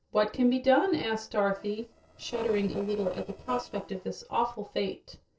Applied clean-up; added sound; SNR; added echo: neural separator model SepFormer DNS4.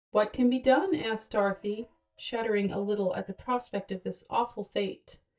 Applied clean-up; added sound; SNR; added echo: neural mask model DeepFilterNet 3.